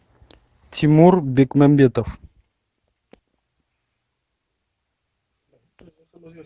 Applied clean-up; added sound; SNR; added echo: none; none; none; none.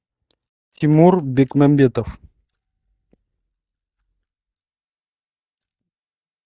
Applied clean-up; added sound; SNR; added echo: neural mask model DeepFilterNet 3.